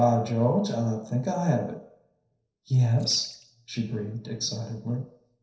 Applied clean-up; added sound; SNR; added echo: neural separator model SepFormer DNS4.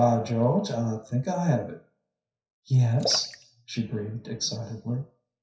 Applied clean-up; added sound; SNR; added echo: classical method WPE with log-MMSE.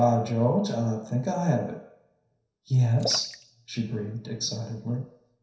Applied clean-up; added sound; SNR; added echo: none; Splash, splatter; 15 dB; reverberation time 0.7 s.